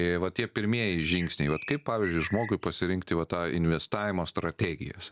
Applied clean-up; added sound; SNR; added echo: none; Bird; 16 dB; none.